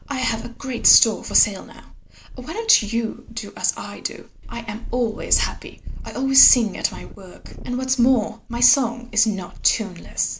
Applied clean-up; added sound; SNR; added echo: none; Purr; 12 dB; none.